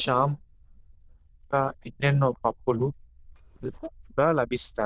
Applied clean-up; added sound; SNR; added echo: neural diffusion model UNIVERSE++.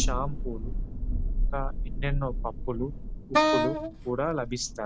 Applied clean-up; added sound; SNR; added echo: none; Thunder + Wind instrument, woodwind instrument; -5 dB; none.